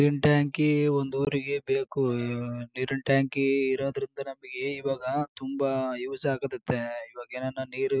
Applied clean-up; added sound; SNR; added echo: none; none; none; none.